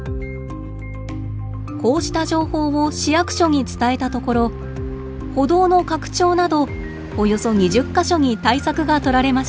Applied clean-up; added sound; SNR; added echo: none; none; none; none.